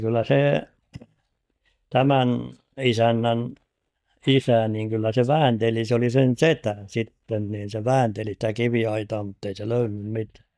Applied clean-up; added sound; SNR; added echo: neural mask model DeepFilterNet 3.